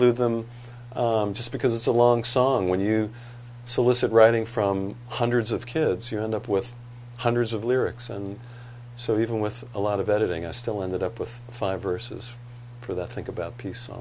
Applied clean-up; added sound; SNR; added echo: none; none; none; none.